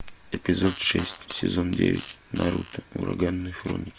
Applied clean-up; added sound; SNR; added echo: none; Fart; 18 dB; none.